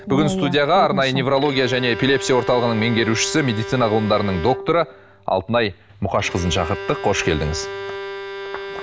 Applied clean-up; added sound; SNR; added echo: none; Bowed string instrument; 11 dB; none.